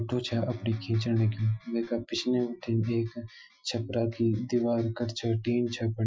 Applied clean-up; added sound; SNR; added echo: classical method Wiener filter.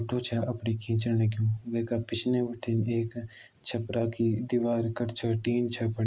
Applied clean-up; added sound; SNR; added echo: none; none; none; none.